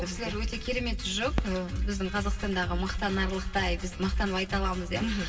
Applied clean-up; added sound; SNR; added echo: none; Fireworks; 19 dB; reverberation time 2.9 s.